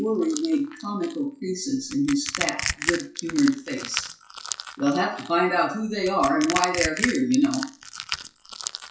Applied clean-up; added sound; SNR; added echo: classical method WPE with log-MMSE.